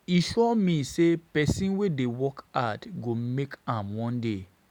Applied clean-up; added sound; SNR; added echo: none; none; none; none.